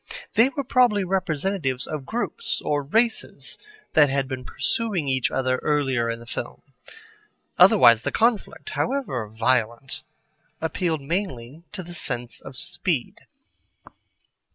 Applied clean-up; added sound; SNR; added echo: none; none; none; none.